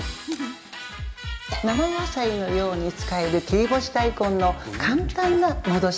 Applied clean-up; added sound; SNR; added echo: none; none; none; none.